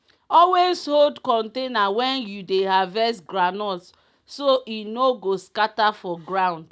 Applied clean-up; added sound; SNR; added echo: none; none; none; none.